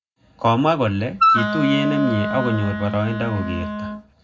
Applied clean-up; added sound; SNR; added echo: none; Wind instrument, woodwind instrument; 1 dB; reverberation time 0.3 s.